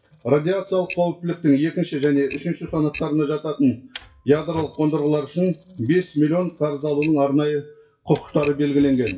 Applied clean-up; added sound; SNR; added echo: classical method WPE with log-MMSE.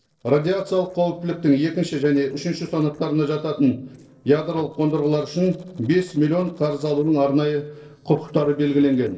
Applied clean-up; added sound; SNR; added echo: neural separator model SepFormer DNS4.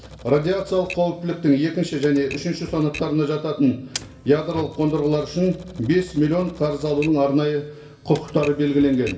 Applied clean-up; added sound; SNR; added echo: none; Typewriter; 18 dB; reverberation time 0.3 s.